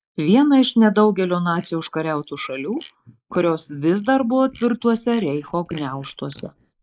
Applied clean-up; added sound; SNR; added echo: neural mask model Resemble Enhance denoiser.